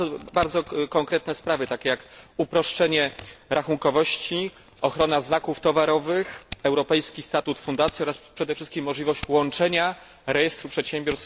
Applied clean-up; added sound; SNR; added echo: none; Scissors; 13 dB; none.